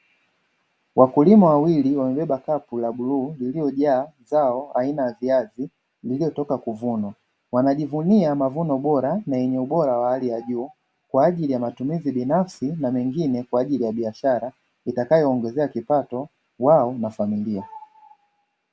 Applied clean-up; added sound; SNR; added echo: none; none; none; none.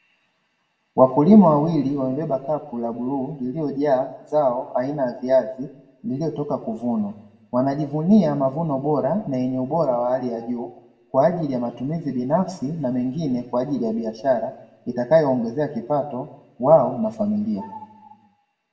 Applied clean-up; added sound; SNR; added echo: none; none; none; reverberation time 0.6 s.